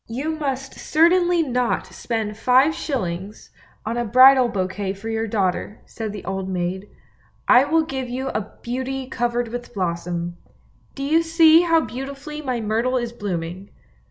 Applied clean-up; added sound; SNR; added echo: none; none; none; none.